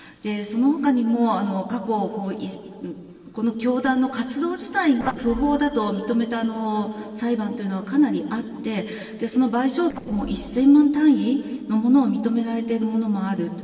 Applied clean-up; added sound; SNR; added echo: neural separator model SepFormer DNS4.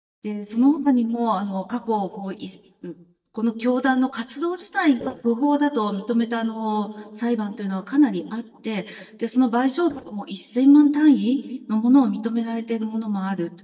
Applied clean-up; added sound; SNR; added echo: neural mask model DeepFilterNet 3.